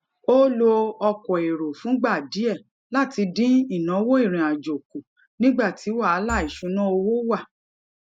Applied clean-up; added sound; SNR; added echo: none; Marimba, xylophone / Wood; 11 dB; none.